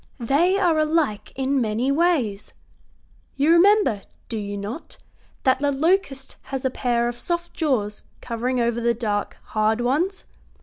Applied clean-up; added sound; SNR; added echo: none; none; none; none.